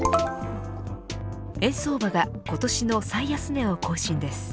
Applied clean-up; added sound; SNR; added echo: none; none; none; none.